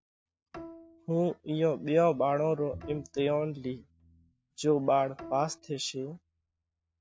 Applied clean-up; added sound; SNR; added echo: neural mask model RNNoise.